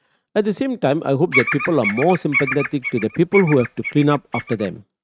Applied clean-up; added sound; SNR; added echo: neural mask model RNNoise.